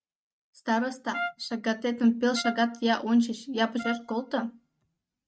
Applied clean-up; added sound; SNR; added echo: neural mask model RNNoise.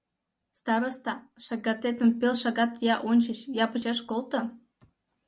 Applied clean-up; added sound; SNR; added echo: none; none; none; none.